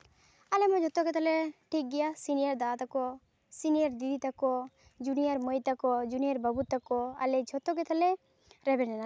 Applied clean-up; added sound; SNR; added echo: none; none; none; none.